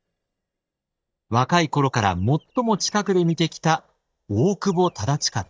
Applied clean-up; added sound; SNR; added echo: neural mask model DeepFilterNet 3.